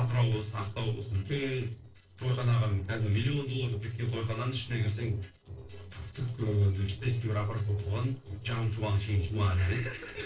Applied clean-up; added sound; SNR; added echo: neural separator model SepFormer DNS4.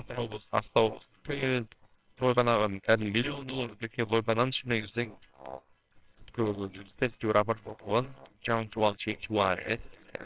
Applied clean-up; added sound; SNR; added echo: neural separator model SepFormer WHAMR!.